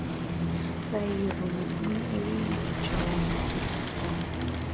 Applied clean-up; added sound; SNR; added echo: none; Bicycle; -4 dB; none.